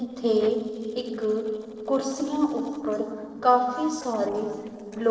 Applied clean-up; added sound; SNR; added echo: neural separator model SepFormer DNS4.